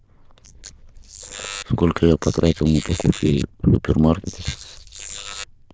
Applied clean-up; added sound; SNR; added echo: neural diffusion model UNIVERSE++.